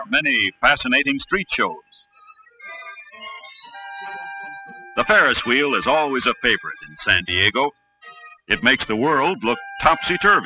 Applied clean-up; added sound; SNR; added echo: classical method spectral subtraction.